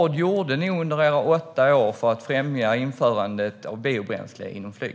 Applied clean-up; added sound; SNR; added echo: none; none; none; none.